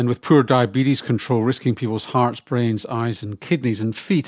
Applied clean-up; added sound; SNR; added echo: none; none; none; none.